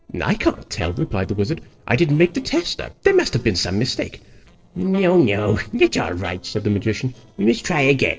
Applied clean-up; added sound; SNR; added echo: neural separator model SepFormer DNS4.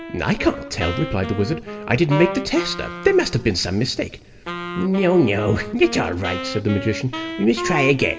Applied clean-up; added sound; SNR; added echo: none; Wind instrument, woodwind instrument; 9 dB; reverberation time 2.1 s.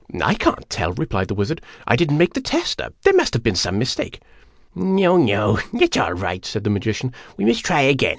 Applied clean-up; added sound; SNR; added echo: none; none; none; none.